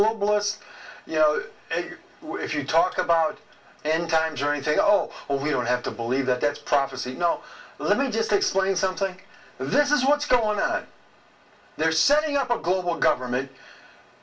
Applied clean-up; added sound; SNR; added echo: none; none; none; reverberation time 0.2 s.